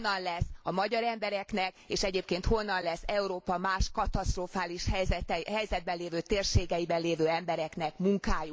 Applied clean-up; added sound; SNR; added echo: none; none; none; none.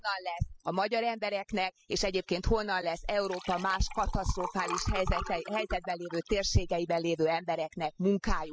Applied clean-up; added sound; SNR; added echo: classical method spectral subtraction.